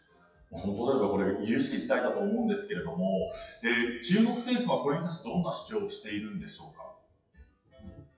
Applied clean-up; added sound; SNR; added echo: classical method WPE with log-MMSE.